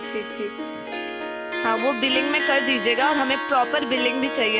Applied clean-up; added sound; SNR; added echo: none; Harp; 4 dB; none.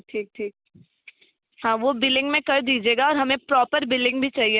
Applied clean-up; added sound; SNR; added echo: none; none; none; none.